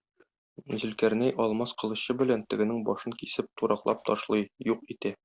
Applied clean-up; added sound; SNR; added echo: neural separator model SepFormer DNS4.